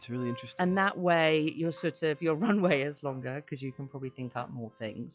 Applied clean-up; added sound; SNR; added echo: classical method log-MMSE.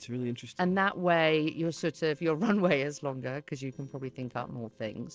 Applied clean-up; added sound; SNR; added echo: neural separator model SepFormer DNS4.